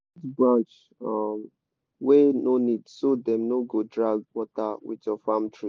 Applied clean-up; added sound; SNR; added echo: none; none; none; none.